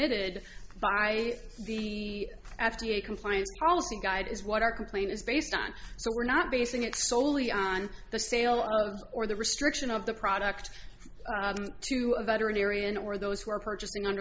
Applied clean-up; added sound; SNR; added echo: none; none; none; none.